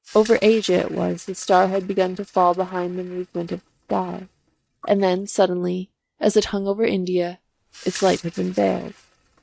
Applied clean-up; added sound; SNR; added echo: neural mask model RNNoise.